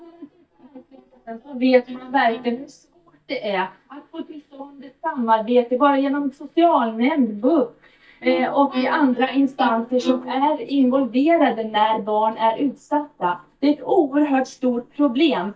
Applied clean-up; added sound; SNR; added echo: neural mask model DeepFilterNet 3.